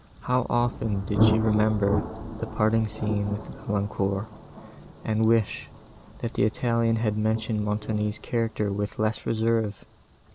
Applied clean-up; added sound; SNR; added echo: none; Thunder; 7 dB; none.